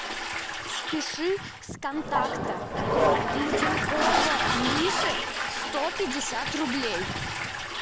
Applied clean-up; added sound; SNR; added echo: none; Toilet flush; -3 dB; none.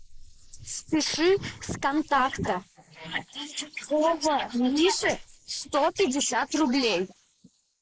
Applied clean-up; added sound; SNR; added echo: neural mask model Resemble Enhance denoiser.